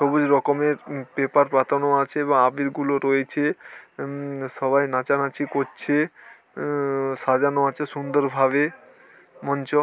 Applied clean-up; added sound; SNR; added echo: none; none; none; none.